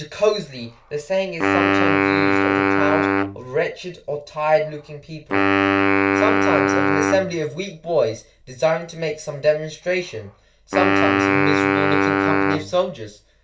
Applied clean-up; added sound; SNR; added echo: none; Wind instrument, woodwind instrument; -4 dB; reverberation time 0.3 s.